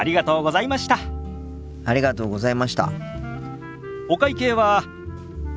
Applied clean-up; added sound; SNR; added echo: none; Piano; 11 dB; none.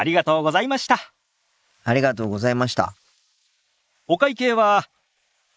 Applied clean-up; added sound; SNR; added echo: neural mask model Resemble Enhance denoiser.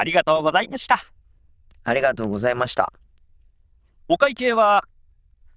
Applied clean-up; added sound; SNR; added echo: neural diffusion model UNIVERSE++.